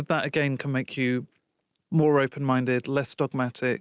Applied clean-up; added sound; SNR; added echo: none; none; none; none.